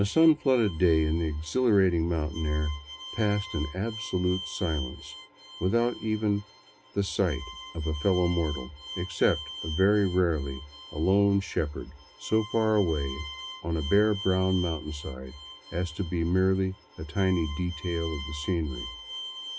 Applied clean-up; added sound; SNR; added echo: none; Bowed string instrument; 15 dB; reverberation time 0.3 s.